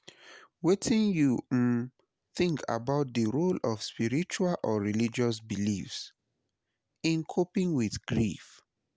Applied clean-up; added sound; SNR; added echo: none; none; none; none.